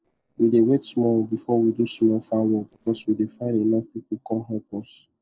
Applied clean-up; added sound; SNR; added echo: neural separator model SepFormer DNS4.